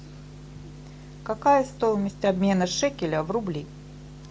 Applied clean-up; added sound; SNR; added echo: none; none; none; none.